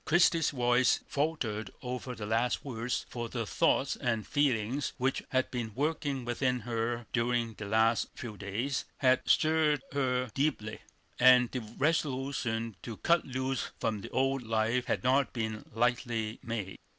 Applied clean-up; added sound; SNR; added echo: none; none; none; none.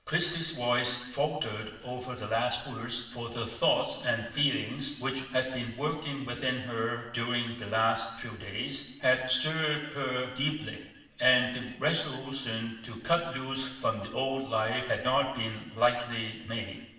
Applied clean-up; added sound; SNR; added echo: none; none; none; reverberation time 1.0 s.